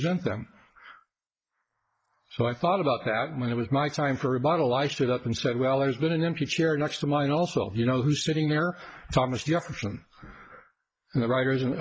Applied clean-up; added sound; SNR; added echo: neural mask model Resemble Enhance denoiser.